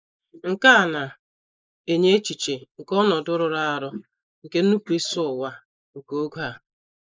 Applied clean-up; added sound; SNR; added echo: neural mask model Resemble Enhance denoiser.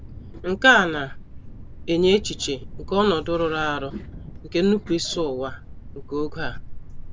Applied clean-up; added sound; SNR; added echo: none; Thunder; 11 dB; none.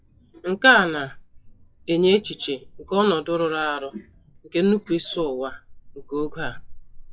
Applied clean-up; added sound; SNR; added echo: classical method log-MMSE.